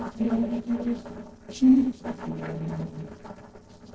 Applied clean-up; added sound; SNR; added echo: neural separator model SepFormer DNS4.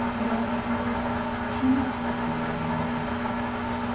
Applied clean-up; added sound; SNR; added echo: none; Engine; -5 dB; none.